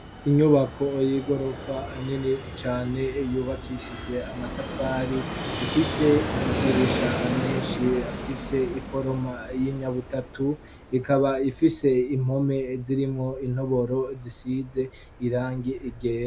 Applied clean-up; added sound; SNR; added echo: none; Fixed-wing aircraft, airplane; 7 dB; none.